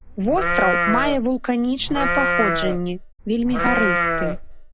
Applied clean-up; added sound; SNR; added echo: none; Livestock, farm animals, working animals; 0 dB; none.